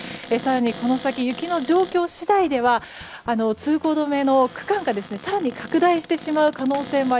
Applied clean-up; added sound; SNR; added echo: none; Cupboard open or close; 18 dB; none.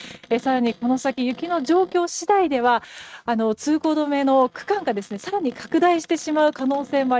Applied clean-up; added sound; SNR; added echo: neural mask model RNNoise.